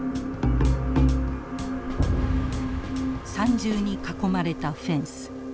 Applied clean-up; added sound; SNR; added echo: none; Wind + Drum kit; 14 dB; none.